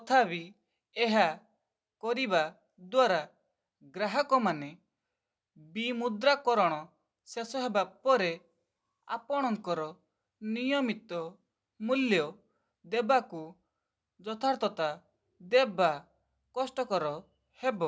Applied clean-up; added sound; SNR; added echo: none; none; none; none.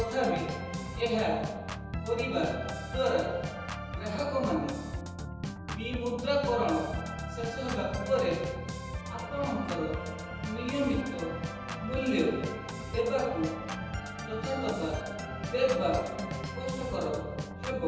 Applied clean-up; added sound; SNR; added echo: none; Organ; 4 dB; reverberation time 1.1 s.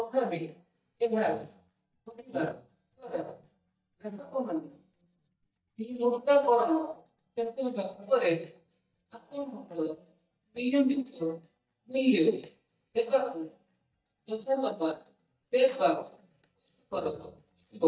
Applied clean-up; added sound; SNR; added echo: neural mask model DeepFilterNet 3.